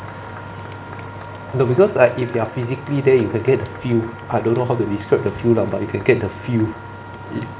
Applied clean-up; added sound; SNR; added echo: none; Wind instrument, woodwind instrument + Applause / Crowd / Cheering; 18 dB; none.